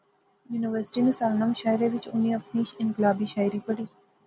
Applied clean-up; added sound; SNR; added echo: none; none; none; none.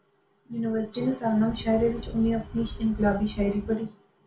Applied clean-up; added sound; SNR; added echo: none; Wind; 12 dB; reverberation time 0.3 s.